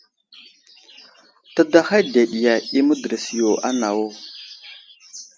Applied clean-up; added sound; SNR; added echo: none; none; none; none.